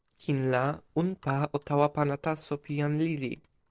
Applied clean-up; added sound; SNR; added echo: neural separator model SepFormer DNS4.